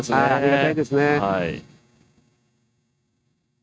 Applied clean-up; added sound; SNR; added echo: neural mask model RNNoise.